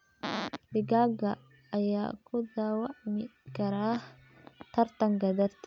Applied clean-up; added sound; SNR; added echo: none; Piano; 19 dB; none.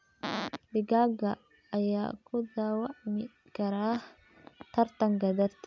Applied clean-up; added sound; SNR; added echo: none; none; none; none.